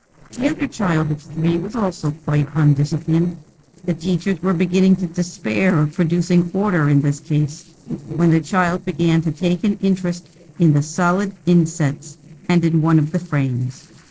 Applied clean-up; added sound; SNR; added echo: neural separator model SepFormer DNS4.